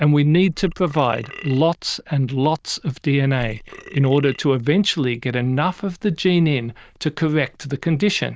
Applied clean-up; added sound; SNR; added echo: neural diffusion model UNIVERSE++.